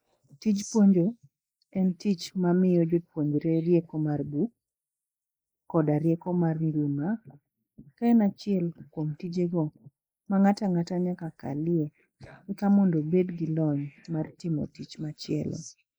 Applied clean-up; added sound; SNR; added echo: neural mask model Resemble Enhance denoiser.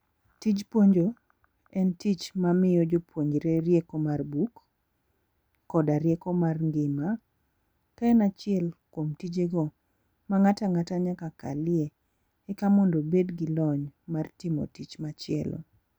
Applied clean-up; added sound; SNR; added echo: none; none; none; none.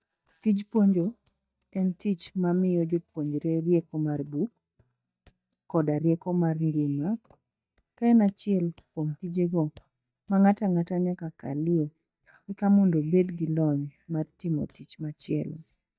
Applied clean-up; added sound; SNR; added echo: neural mask model DeepFilterNet 3.